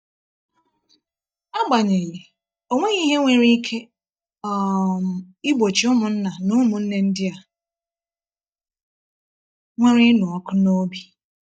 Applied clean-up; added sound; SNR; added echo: neural mask model DeepFilterNet 3.